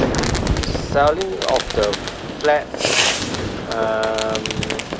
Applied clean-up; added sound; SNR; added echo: none; Fireworks; 0 dB; none.